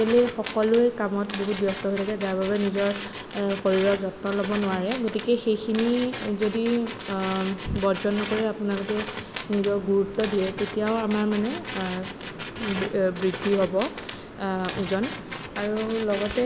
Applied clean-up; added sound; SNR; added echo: none; Tools; 11 dB; none.